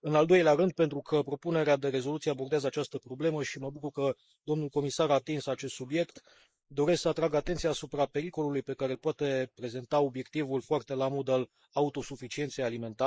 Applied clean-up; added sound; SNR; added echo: neural mask model Resemble Enhance denoiser.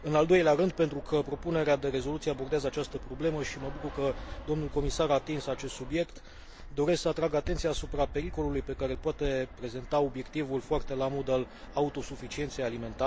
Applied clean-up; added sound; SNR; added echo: none; Fixed-wing aircraft, airplane; 11 dB; none.